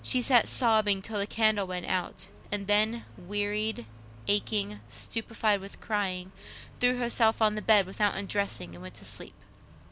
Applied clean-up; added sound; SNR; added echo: none; Accelerating, revving, vroom; 19 dB; none.